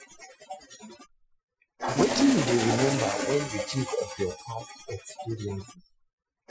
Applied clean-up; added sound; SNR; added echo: classical method Wiener filter.